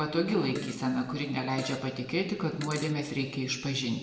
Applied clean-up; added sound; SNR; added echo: none; Fart; 15 dB; reverberation time 1.1 s.